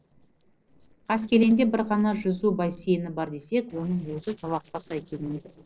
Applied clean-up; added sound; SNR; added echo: neural separator model SepFormer DNS4.